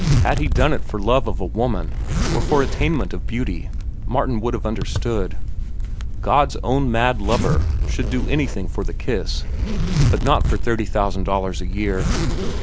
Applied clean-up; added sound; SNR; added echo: none; Zipper (clothing); -3 dB; none.